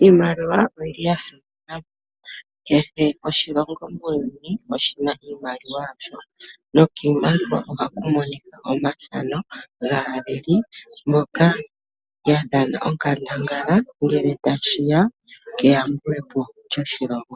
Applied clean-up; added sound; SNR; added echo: none; none; none; none.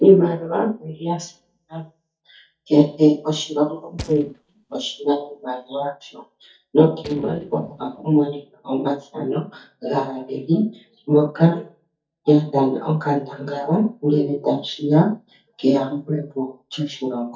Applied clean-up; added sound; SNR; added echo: neural mask model DeepFilterNet 3.